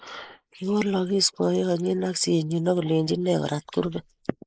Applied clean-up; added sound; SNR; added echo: neural mask model Resemble Enhance denoiser.